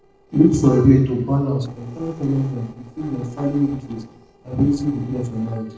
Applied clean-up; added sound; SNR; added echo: neural separator model SepFormer DNS4.